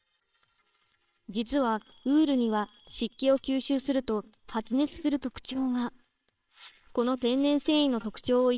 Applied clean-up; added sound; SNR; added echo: neural separator model SepFormer WHAMR!.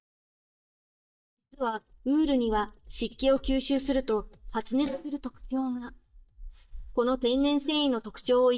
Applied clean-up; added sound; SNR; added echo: neural mask model DeepFilterNet 3.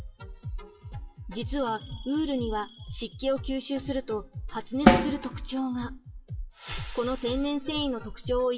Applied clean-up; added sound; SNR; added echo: classical method WPE with log-MMSE.